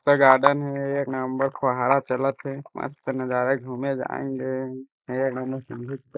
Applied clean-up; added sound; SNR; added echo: neural mask model Resemble Enhance denoiser.